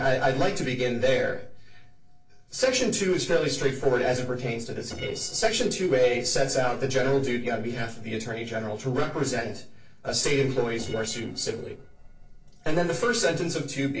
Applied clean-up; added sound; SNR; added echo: neural separator model SepFormer DNS4.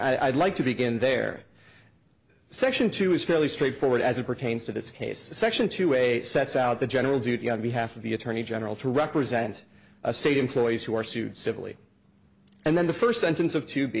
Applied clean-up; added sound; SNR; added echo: none; none; none; none.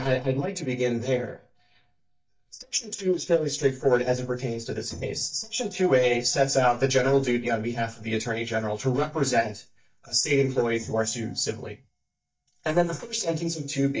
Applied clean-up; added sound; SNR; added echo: neural mask model DeepFilterNet 3.